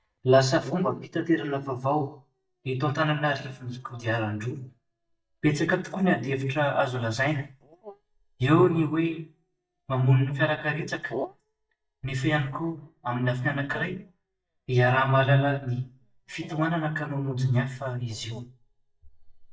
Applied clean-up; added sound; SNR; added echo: neural mask model DeepFilterNet 3.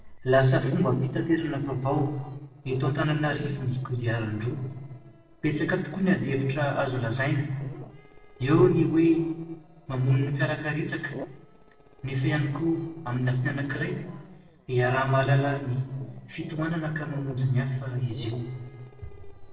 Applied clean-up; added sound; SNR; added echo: neural separator model SepFormer DNS4.